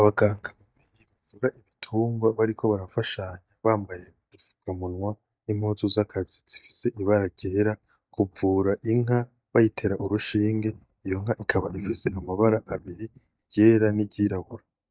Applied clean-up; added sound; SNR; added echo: neural mask model DeepFilterNet 3.